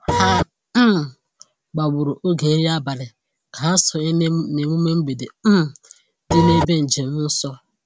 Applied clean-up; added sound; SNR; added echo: none; Printer; -2 dB; none.